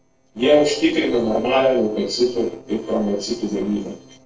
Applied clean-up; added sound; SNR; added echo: neural separator model SepFormer DNS4.